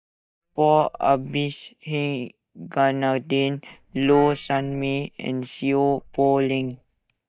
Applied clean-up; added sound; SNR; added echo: neural mask model DeepFilterNet 3.